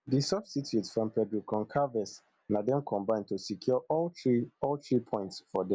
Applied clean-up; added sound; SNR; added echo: none; none; none; none.